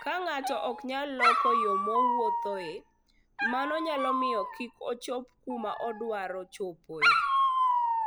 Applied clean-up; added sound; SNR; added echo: none; Dog; -4 dB; none.